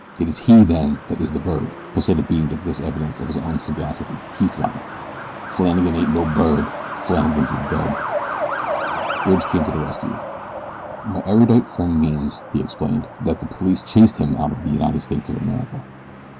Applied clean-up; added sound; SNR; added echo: none; Truck; 10 dB; none.